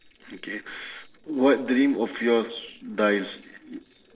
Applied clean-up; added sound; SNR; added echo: neural separator model SepFormer DNS4.